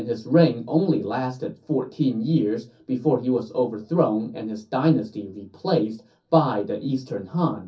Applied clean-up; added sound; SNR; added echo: none; none; none; reverberation time 0.3 s.